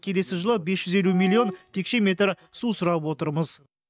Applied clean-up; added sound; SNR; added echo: neural mask model DeepFilterNet 3.